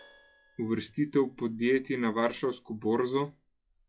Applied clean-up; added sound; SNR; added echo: classical method log-MMSE.